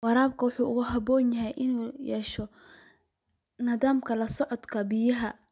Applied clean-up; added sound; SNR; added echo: none; none; none; none.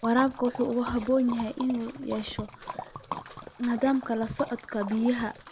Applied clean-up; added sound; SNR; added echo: none; Liquid; 12 dB; none.